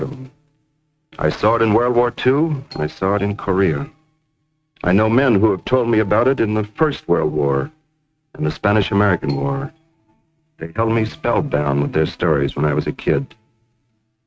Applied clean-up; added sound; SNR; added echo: neural mask model RNNoise.